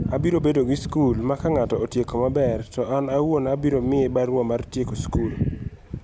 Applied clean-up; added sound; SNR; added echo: none; none; none; none.